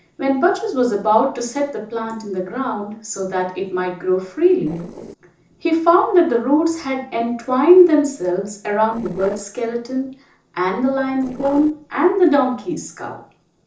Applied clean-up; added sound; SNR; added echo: neural separator model SepFormer DNS4.